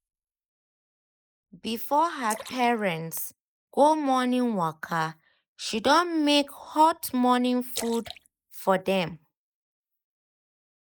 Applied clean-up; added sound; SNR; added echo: neural mask model Resemble Enhance denoiser.